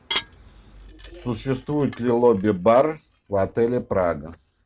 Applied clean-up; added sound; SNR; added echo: none; Dishes, pots, and pans / Glass; 14 dB; none.